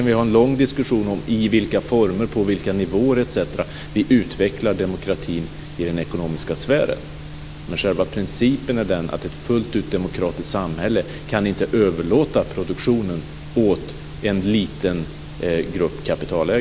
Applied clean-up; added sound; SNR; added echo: none; none; none; none.